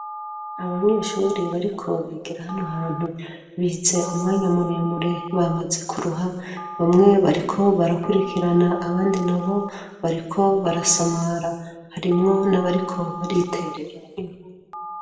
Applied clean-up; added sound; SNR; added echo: none; Telephone; 14 dB; reverberation time 1.2 s.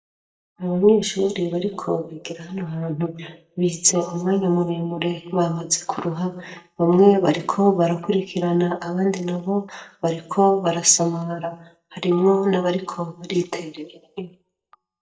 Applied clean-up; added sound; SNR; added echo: neural mask model DeepFilterNet 3.